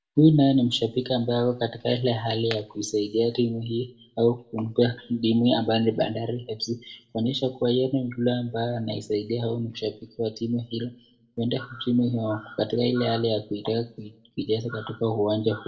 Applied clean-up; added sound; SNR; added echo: none; none; none; reverberation time 0.3 s.